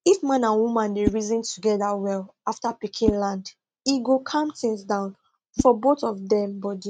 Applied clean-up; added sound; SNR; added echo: neural mask model RNNoise.